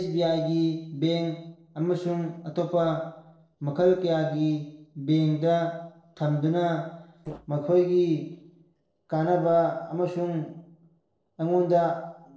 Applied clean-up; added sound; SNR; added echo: neural separator model SepFormer DNS4.